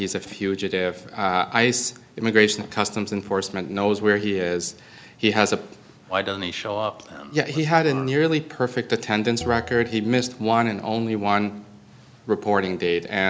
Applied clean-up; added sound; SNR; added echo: none; Bell; 18 dB; none.